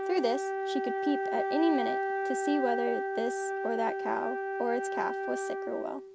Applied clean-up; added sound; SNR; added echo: none; Wind instrument, woodwind instrument; 0 dB; none.